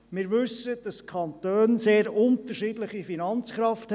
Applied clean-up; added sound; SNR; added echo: none; none; none; none.